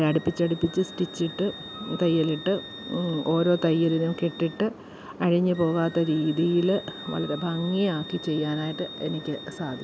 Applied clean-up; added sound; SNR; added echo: none; Wind instrument, woodwind instrument; 17 dB; none.